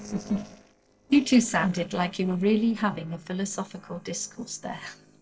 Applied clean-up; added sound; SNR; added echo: neural separator model SepFormer DNS4.